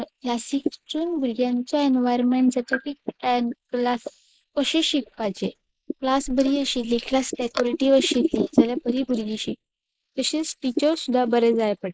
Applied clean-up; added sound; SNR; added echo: neural mask model Resemble Enhance denoiser.